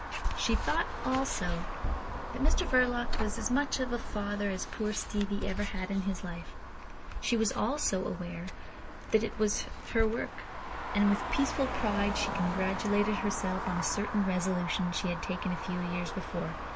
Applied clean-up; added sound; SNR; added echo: none; Traffic noise, roadway noise; 8 dB; none.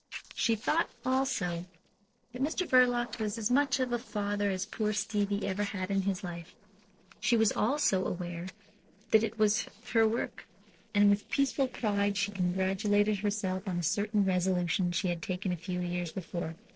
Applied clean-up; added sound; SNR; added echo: neural separator model SepFormer DNS4.